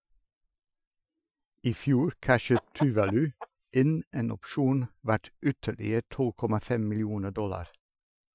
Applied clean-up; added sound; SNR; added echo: classical method Wiener filter.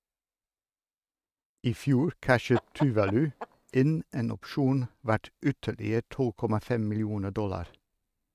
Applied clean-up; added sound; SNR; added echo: neural mask model RNNoise.